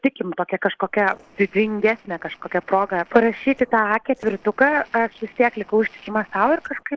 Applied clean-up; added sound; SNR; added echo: neural separator model SepFormer DNS4.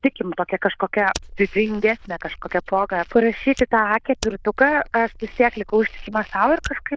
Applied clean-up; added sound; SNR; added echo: neural diffusion model UNIVERSE++.